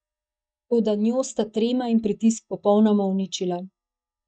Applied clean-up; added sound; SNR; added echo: neural mask model DeepFilterNet 3.